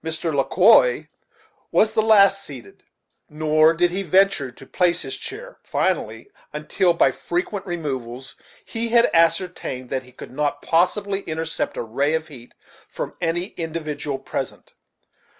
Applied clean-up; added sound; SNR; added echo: none; none; none; none.